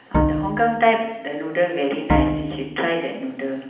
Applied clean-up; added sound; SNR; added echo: none; Bowed string instrument; 1 dB; reverberation time 0.8 s.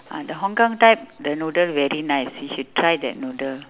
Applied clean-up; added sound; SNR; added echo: none; none; none; none.